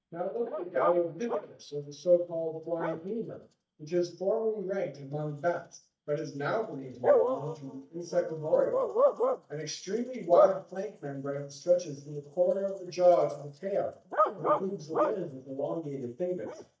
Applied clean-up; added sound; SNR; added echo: neural mask model DeepFilterNet 3.